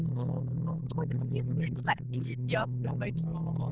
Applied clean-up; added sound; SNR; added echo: neural diffusion model UNIVERSE++.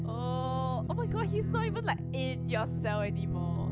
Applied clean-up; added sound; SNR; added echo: none; Guitar; -4 dB; none.